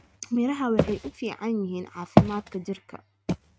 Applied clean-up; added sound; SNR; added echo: neural mask model RNNoise.